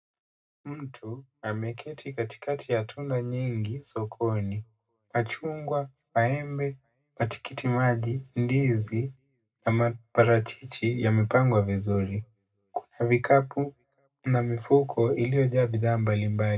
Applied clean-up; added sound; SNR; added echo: none; none; none; reverberation time 0.2 s.